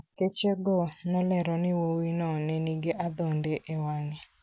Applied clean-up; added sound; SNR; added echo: none; none; none; none.